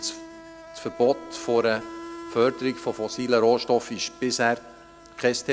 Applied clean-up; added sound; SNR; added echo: none; Insect; 16 dB; none.